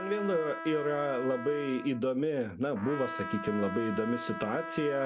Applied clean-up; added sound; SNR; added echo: none; Trumpet; 9 dB; none.